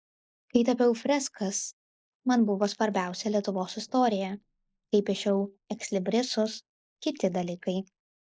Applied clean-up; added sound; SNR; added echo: neural mask model Resemble Enhance denoiser.